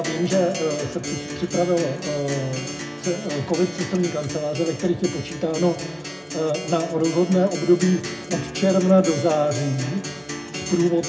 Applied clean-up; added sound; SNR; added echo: none; Acoustic guitar; 9 dB; reverberation time 0.2 s.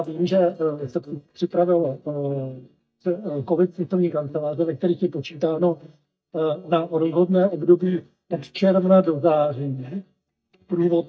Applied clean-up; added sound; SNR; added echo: neural mask model DeepFilterNet 3.